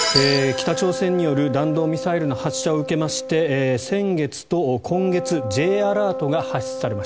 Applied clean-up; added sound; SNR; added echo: none; Wind instrument, woodwind instrument; 8 dB; none.